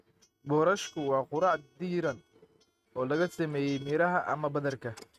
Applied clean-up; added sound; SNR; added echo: neural mask model RNNoise.